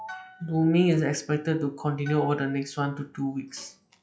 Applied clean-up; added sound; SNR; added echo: classical method log-MMSE.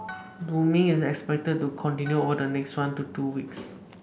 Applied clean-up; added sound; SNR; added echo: none; Sliding door + Harp; 19 dB; none.